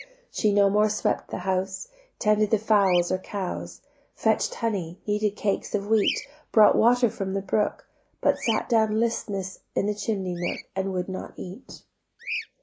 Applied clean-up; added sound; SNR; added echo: neural mask model Resemble Enhance denoiser.